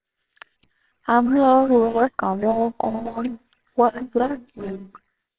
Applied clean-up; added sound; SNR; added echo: neural separator model SepFormer WHAMR!.